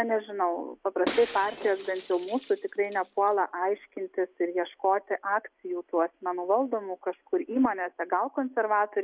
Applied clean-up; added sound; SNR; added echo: none; Shatter; 12 dB; none.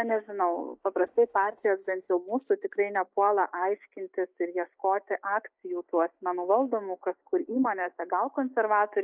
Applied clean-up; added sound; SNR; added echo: neural mask model DeepFilterNet 3.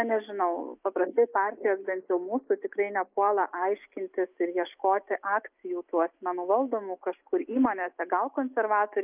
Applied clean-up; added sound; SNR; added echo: neural mask model Resemble Enhance denoiser.